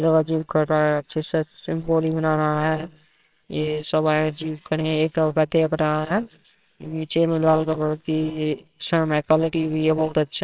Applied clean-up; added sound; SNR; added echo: neural separator model SepFormer WHAMR!.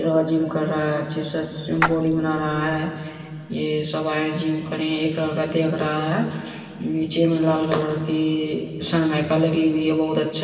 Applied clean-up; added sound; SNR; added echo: none; Splash, splatter; 6 dB; reverberation time 2.6 s.